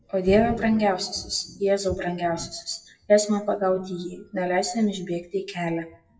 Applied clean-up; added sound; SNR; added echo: classical method WPE with log-MMSE.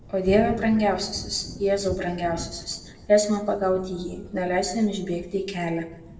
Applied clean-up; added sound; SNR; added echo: none; Thunder / Rain; 15 dB; reverberation time 0.6 s.